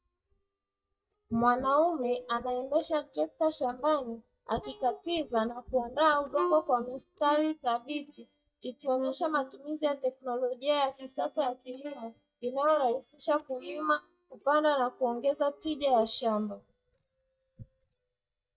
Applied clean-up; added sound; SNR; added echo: neural mask model DeepFilterNet 3.